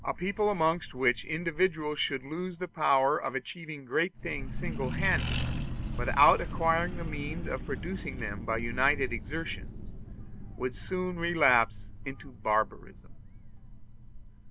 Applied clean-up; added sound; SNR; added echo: none; Accelerating, revving, vroom; 6 dB; none.